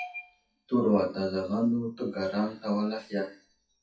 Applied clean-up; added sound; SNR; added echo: classical method WPE with log-MMSE.